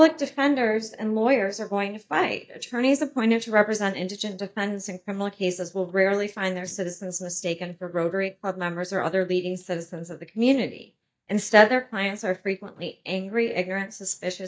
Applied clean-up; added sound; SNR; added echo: neural mask model DeepFilterNet 3.